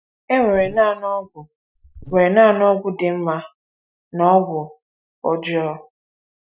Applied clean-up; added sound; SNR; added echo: classical method Wiener filter.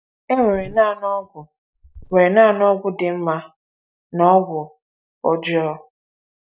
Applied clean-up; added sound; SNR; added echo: neural mask model DeepFilterNet 3.